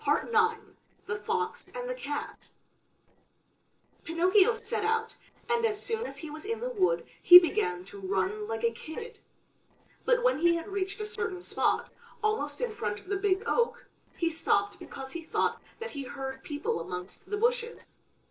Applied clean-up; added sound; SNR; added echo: neural separator model SepFormer DNS4.